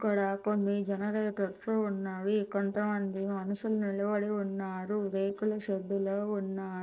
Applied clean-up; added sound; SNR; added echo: neural separator model SepFormer DNS4.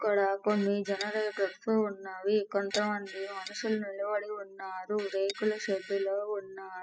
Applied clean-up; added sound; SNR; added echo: classical method spectral subtraction.